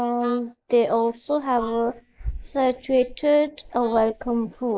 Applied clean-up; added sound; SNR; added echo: neural mask model Resemble Enhance denoiser.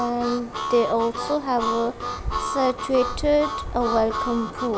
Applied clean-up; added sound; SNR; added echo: none; Harmonica; 7 dB; none.